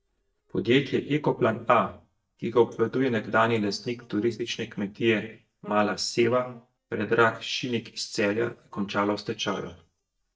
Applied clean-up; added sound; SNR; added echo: neural mask model DeepFilterNet 3.